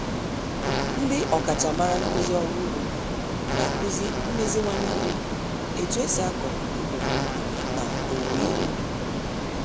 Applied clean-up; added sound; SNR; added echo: none; Fart + Ocean; -3 dB; none.